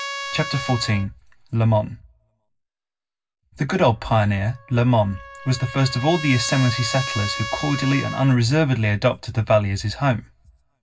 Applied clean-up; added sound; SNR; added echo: none; Trumpet; 13 dB; reverberation time 0.4 s.